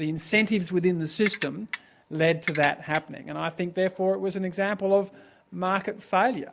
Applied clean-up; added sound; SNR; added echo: none; Ratchet, pawl; 1 dB; none.